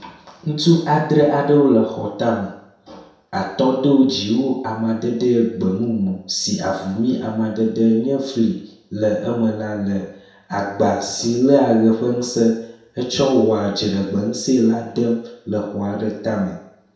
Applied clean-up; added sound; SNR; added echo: none; none; none; reverberation time 0.7 s.